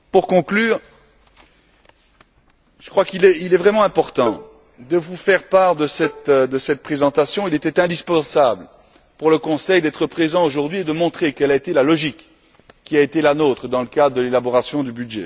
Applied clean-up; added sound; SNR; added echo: none; Bowed string instrument; 16 dB; none.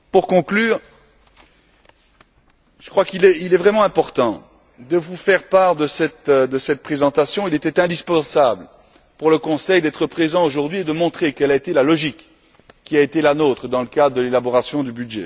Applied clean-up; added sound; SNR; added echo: none; none; none; none.